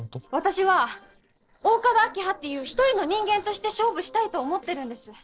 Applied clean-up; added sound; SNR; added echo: neural separator model SepFormer DNS4.